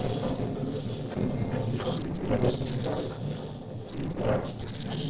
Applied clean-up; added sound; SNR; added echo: neural separator model SepFormer DNS4.